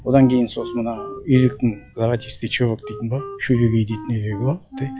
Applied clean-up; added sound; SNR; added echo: classical method log-MMSE.